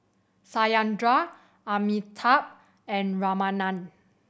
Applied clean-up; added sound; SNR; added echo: none; none; none; none.